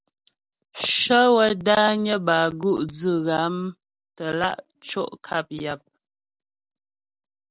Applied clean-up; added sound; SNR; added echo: none; none; none; none.